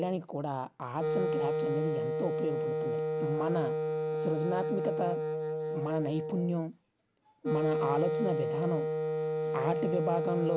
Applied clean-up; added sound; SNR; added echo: none; Wind instrument, woodwind instrument; -2 dB; none.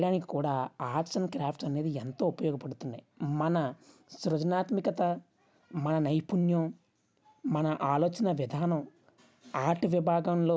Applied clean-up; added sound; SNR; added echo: none; none; none; none.